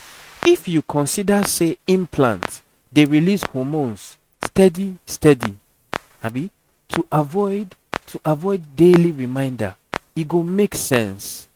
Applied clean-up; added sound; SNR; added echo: neural mask model RNNoise.